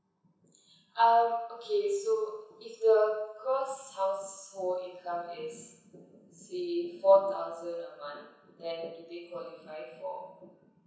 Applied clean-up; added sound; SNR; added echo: none; none; none; reverberation time 0.7 s.